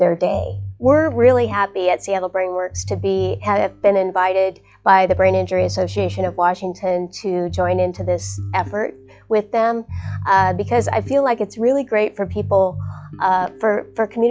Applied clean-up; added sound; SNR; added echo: classical method log-MMSE.